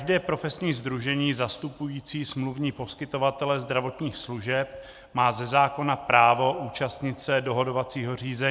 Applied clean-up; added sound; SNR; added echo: none; none; none; none.